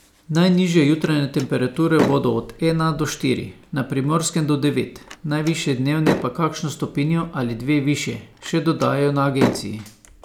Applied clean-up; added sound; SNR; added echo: none; Slam; 8 dB; none.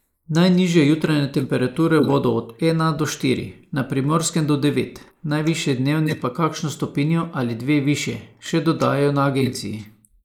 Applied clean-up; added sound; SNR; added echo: neural mask model Resemble Enhance denoiser.